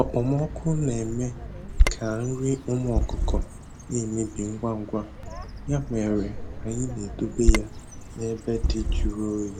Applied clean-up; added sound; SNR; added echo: none; Bird vocalization, bird call, bird song; -1 dB; none.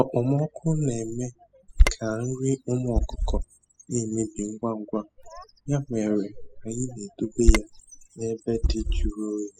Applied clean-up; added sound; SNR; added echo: classical method spectral subtraction.